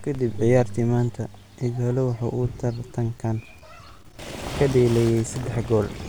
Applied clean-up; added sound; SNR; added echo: none; none; none; none.